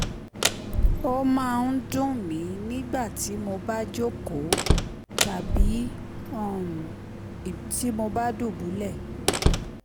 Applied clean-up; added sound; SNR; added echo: none; Slam; -2 dB; none.